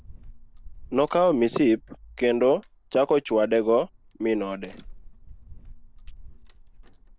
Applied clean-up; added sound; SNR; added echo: none; Crack; 19 dB; none.